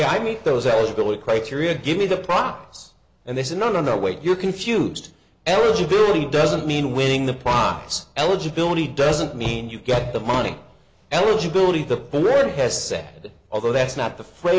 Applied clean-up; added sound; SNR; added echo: none; none; none; none.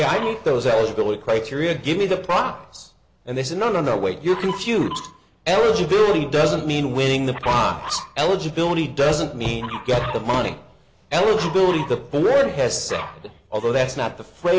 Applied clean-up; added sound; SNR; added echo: none; Dog; 17 dB; none.